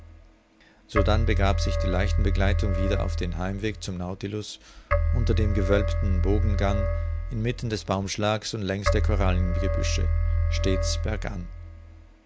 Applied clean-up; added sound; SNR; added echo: none; Keyboard (musical); -4 dB; none.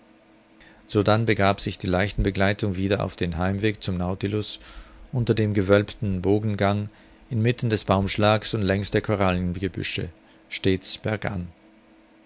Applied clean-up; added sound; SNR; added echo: none; none; none; none.